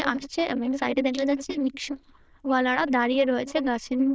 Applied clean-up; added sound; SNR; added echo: neural diffusion model UNIVERSE++.